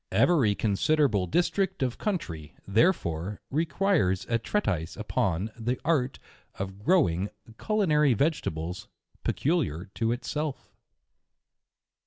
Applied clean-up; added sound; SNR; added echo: none; none; none; none.